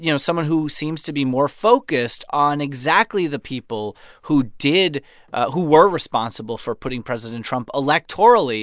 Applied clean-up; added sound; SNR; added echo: none; none; none; none.